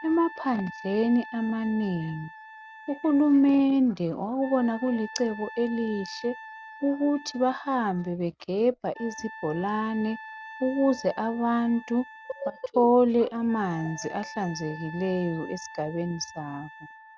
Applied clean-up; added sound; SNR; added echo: none; Wind instrument, woodwind instrument; 17 dB; none.